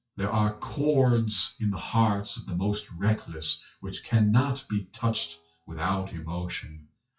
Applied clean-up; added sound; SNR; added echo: classical method WPE with log-MMSE.